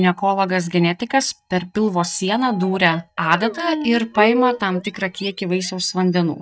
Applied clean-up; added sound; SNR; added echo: neural mask model DeepFilterNet 3.